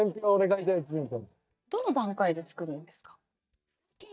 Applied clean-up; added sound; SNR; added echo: neural mask model DeepFilterNet 3.